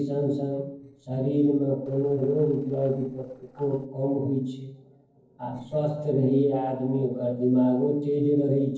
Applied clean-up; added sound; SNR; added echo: neural separator model SepFormer DNS4.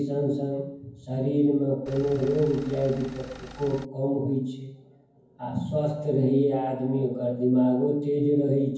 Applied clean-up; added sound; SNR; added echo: none; Engine; 18 dB; reverberation time 0.9 s.